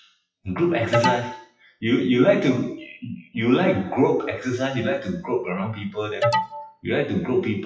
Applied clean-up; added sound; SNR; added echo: classical method WPE with log-MMSE.